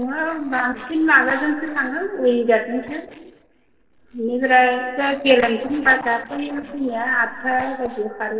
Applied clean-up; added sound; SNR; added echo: neural separator model SepFormer DNS4.